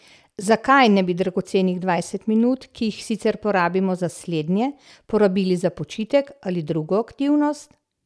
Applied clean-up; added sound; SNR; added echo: none; none; none; none.